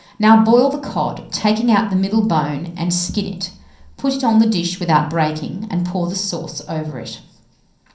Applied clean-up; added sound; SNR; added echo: none; none; none; reverberation time 0.6 s.